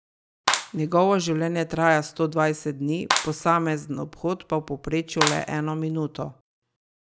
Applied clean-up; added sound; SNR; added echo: none; Clapping; 6 dB; none.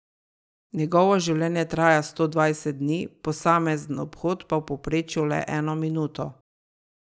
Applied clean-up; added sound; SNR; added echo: none; none; none; none.